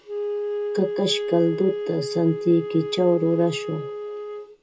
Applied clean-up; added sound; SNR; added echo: none; Wind instrument, woodwind instrument; 5 dB; reverberation time 0.2 s.